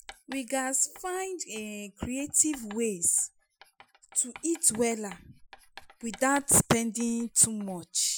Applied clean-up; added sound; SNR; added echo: classical method Wiener filter.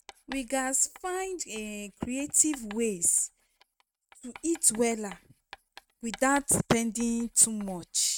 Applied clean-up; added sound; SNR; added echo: neural mask model RNNoise.